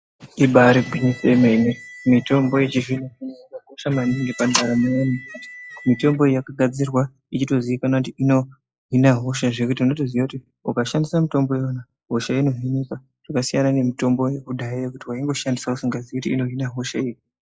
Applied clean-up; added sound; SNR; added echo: classical method log-MMSE.